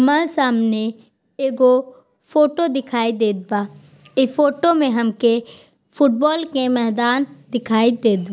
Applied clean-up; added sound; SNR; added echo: none; none; none; none.